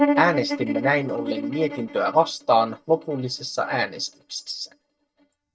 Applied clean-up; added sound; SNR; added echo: neural mask model DeepFilterNet 3.